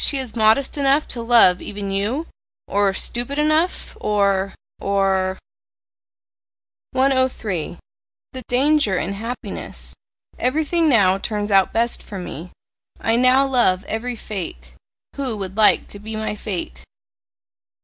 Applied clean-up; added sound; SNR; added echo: none; none; none; none.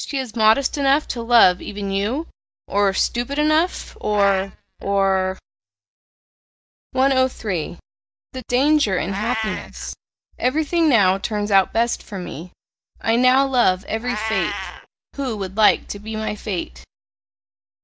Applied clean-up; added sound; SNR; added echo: neural mask model DeepFilterNet 3.